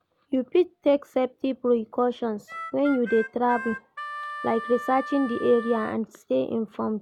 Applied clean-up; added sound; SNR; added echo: none; Harmonica; 11 dB; none.